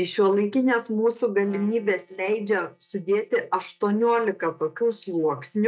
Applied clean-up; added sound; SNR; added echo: neural mask model DeepFilterNet 3.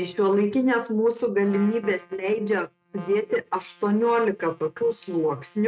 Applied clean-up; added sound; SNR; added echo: neural mask model RNNoise.